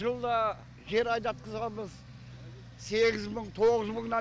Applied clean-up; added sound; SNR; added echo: none; none; none; none.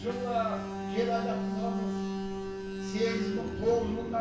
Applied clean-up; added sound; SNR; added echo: none; Alarm; 2 dB; reverberation time 0.7 s.